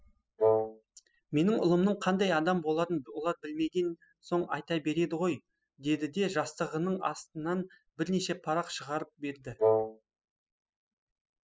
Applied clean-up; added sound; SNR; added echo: classical method spectral subtraction.